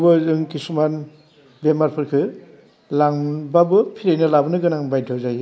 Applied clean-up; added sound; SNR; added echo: none; none; none; none.